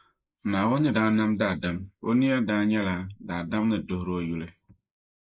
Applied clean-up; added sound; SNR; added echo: neural mask model Resemble Enhance denoiser.